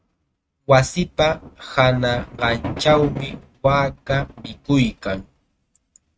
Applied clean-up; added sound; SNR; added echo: neural mask model RNNoise.